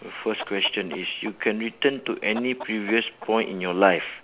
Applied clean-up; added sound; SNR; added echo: none; Chicken, rooster; 17 dB; none.